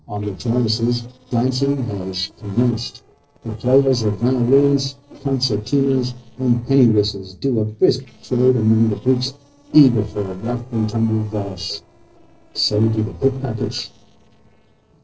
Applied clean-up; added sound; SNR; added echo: neural separator model SepFormer DNS4.